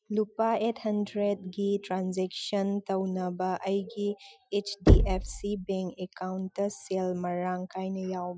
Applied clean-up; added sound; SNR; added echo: classical method Wiener filter.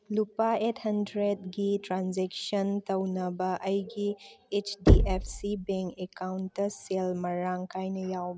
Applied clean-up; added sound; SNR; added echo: none; Knock; -3 dB; none.